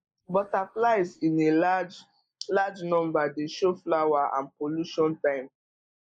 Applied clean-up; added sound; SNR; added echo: neural mask model Resemble Enhance denoiser.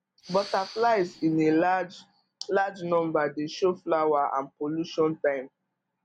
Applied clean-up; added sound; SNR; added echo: none; Respiratory sounds; 18 dB; none.